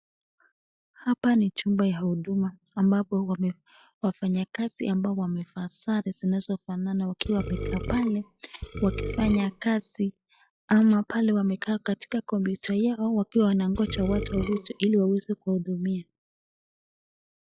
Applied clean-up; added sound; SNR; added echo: classical method log-MMSE.